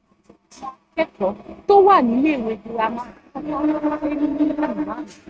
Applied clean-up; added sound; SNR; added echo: neural mask model RNNoise.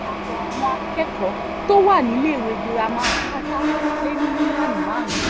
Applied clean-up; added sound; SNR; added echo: none; Mechanisms; 1 dB; none.